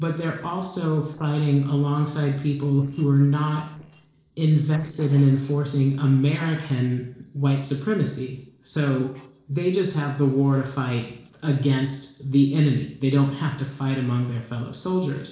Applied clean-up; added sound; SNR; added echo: neural separator model SepFormer DNS4.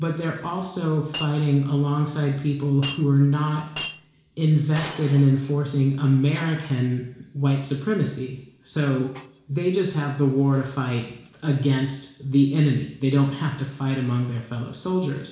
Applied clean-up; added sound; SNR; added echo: none; Shatter; 19 dB; reverberation time 0.7 s.